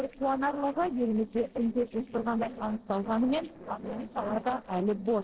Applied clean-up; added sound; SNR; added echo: neural separator model SepFormer DNS4.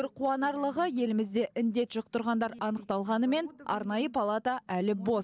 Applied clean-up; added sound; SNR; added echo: none; none; none; none.